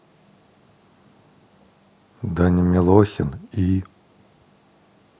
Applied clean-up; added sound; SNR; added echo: none; none; none; none.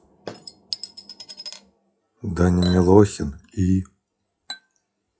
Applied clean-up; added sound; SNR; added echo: classical method WPE with log-MMSE.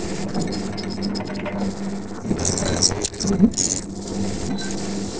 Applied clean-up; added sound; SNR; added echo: neural separator model SepFormer DNS4.